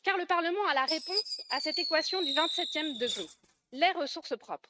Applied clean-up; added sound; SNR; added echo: neural mask model RNNoise.